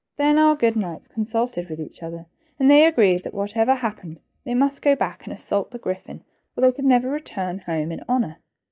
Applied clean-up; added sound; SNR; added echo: neural mask model DeepFilterNet 3.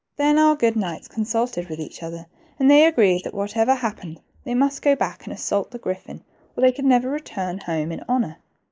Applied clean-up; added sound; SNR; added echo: neural mask model Resemble Enhance denoiser.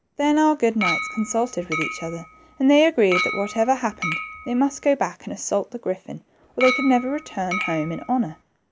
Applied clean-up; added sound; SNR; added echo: none; Chink, clink; 7 dB; none.